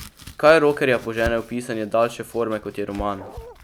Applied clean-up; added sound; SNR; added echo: none; Domestic sounds, home sounds + Bark; 18 dB; none.